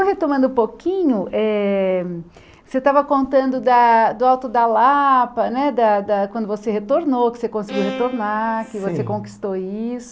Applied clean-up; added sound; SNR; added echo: none; Bowed string instrument; 13 dB; none.